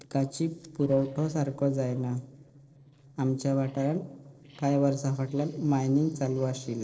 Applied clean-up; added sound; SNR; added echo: neural separator model SepFormer DNS4.